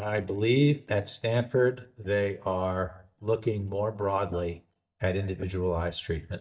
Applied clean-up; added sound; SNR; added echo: neural mask model DeepFilterNet 3.